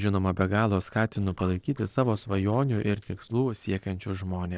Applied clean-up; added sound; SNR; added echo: neural separator model SepFormer DNS4.